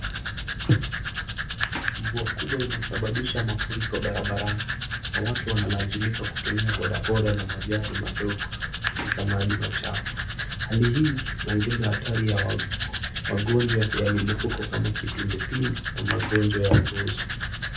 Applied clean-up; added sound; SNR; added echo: none; Domestic sounds, home sounds; 3 dB; reverberation time 0.3 s.